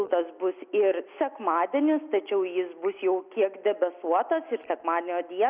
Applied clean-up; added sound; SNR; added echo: neural mask model Resemble Enhance denoiser.